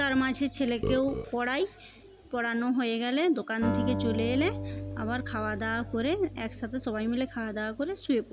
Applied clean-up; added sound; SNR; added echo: none; Burping, eructation + Acoustic guitar; 8 dB; none.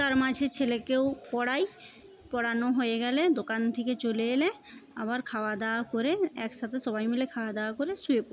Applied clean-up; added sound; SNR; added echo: none; none; none; none.